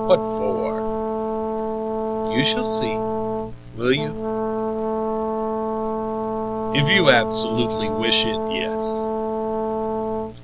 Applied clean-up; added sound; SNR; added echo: none; Brass instrument; -1 dB; none.